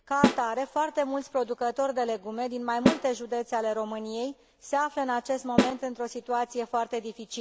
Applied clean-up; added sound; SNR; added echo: none; Snare drum; 1 dB; none.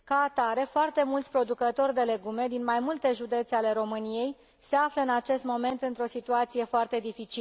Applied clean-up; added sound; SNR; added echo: none; none; none; none.